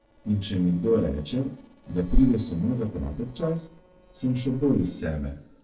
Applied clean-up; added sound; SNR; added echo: neural separator model SepFormer DNS4.